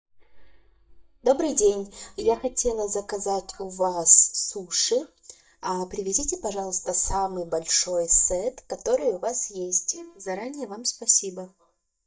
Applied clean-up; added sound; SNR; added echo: neural mask model DeepFilterNet 3.